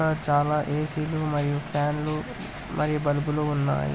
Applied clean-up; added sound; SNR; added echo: none; none; none; none.